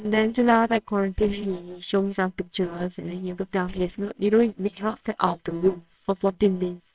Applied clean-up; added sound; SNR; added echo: neural separator model SepFormer WHAMR!.